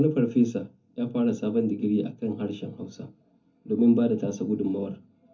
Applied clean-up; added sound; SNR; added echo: none; none; none; reverberation time 0.3 s.